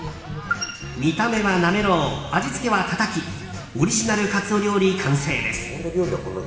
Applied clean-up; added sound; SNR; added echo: none; none; none; reverberation time 2.0 s.